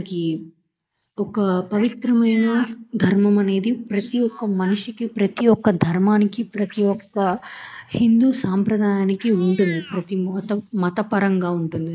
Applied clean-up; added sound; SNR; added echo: neural mask model Resemble Enhance denoiser.